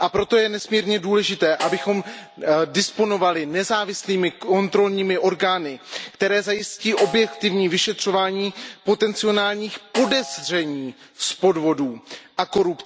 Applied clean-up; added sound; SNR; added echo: none; Snare drum; 16 dB; none.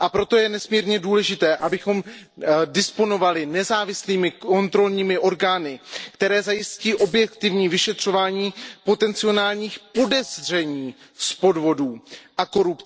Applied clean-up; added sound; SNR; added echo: neural separator model SepFormer DNS4.